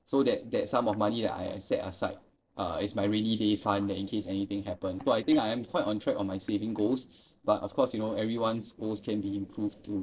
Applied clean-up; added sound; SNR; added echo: neural separator model SepFormer DNS4.